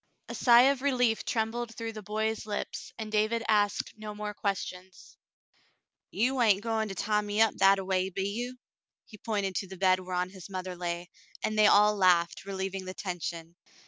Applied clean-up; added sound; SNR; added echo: none; none; none; none.